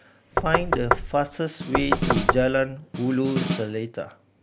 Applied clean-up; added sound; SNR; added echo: none; Snare drum + Knock; 0 dB; none.